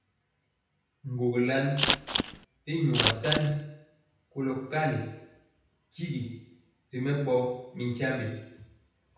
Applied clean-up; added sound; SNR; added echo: none; Scissors; -5 dB; reverberation time 0.9 s.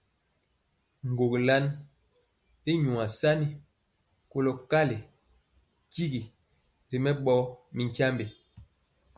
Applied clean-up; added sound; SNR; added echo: none; none; none; none.